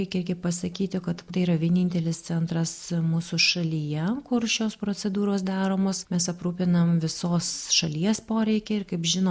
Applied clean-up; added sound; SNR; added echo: none; none; none; none.